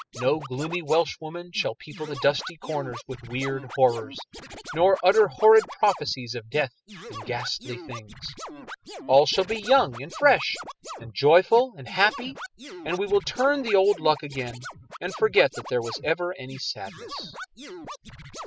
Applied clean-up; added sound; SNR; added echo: classical method spectral subtraction.